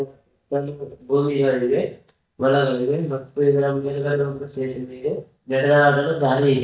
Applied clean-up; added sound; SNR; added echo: neural mask model DeepFilterNet 3.